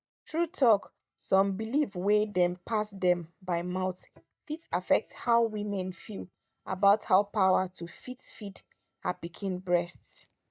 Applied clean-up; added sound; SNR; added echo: neural mask model DeepFilterNet 3.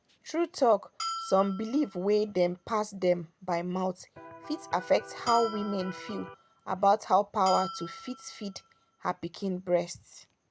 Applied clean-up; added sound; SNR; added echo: none; Bell + Electric guitar; 12 dB; none.